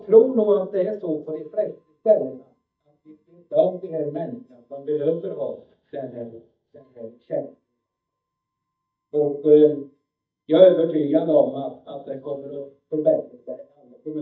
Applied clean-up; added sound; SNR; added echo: neural mask model DeepFilterNet 3.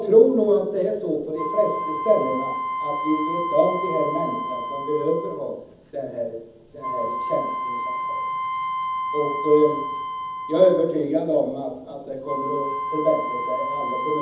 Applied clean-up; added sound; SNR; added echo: none; Wind instrument, woodwind instrument; 5 dB; reverberation time 0.8 s.